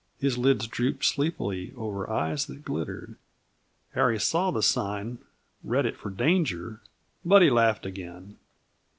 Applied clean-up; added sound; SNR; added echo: none; none; none; none.